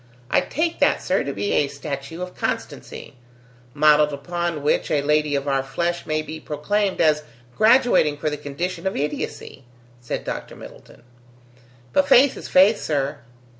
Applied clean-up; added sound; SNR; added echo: none; none; none; none.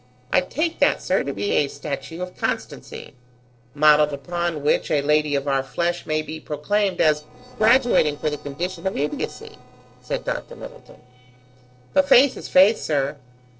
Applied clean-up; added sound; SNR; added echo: neural separator model SepFormer DNS4.